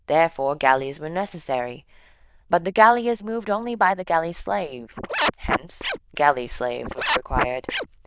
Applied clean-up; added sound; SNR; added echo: neural diffusion model UNIVERSE++.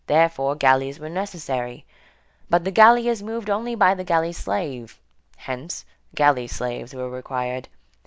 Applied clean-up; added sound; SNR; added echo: none; none; none; none.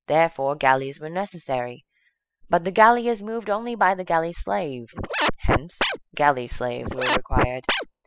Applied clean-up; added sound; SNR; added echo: classical method spectral subtraction.